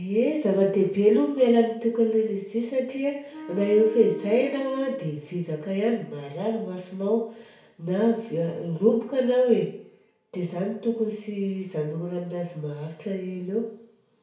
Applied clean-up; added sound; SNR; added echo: none; Wind instrument, woodwind instrument; 15 dB; reverberation time 0.6 s.